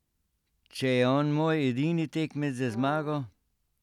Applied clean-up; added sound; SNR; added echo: none; Brass instrument; 19 dB; none.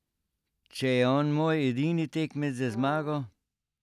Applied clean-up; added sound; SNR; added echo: neural mask model DeepFilterNet 3.